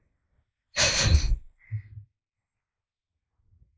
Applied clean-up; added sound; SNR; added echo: neural mask model Resemble Enhance denoiser.